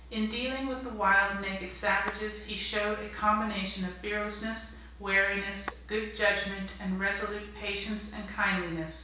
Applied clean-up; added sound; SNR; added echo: none; Tap / Glass; 17 dB; reverberation time 0.6 s.